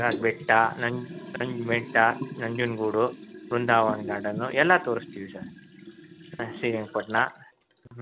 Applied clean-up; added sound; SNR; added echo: none; Liquid; 12 dB; none.